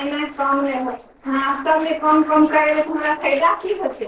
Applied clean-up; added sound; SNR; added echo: neural separator model SepFormer DNS4.